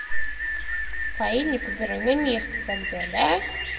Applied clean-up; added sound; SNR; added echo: none; Rain; 6 dB; reverberation time 1.6 s.